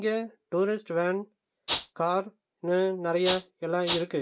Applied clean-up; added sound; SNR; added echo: none; Rattle (instrument); -2 dB; none.